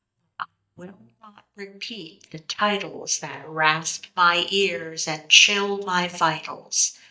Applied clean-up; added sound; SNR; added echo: neural mask model DeepFilterNet 3.